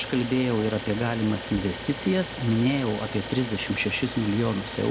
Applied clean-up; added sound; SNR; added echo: none; Idling; 10 dB; none.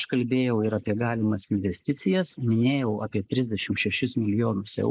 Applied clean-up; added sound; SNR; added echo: neural mask model Resemble Enhance denoiser.